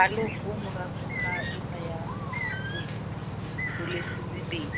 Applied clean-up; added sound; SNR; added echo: none; Bird + Engine / Truck / Car; -2 dB; none.